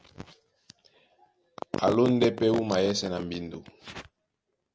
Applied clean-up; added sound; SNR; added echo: none; none; none; none.